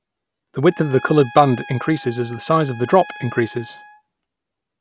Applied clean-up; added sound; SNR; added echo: none; Trumpet; 18 dB; none.